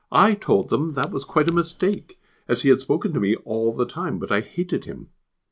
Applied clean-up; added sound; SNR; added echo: none; Fire; 20 dB; none.